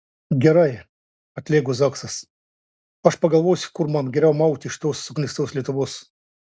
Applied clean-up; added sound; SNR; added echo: none; none; none; none.